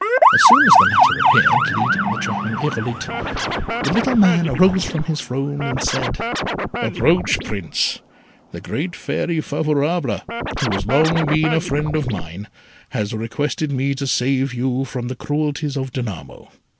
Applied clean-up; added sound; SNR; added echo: none; Scratching (performance technique) + Motor vehicle (road) / Siren; 0 dB; none.